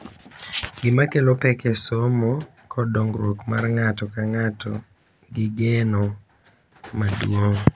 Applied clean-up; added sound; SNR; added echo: none; none; none; none.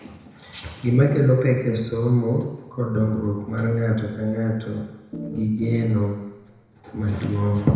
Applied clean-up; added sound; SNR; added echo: none; Organ; 8 dB; reverberation time 1.0 s.